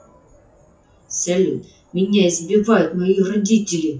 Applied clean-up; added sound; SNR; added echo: classical method WPE with log-MMSE.